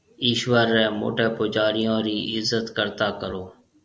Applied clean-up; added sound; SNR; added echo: none; none; none; none.